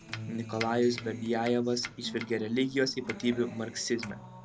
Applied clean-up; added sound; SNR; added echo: none; Domestic sounds, home sounds + Acoustic guitar; 12 dB; none.